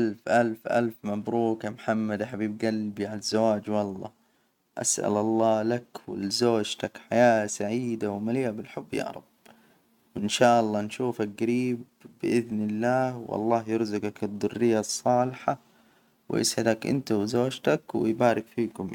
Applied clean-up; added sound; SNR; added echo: none; none; none; none.